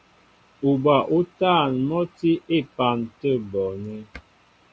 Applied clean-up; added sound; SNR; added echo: none; none; none; none.